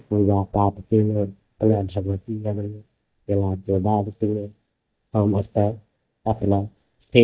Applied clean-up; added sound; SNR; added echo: neural mask model DeepFilterNet 3.